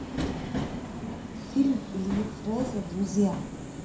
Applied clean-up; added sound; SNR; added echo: none; Subway, metro, underground; 4 dB; reverberation time 0.5 s.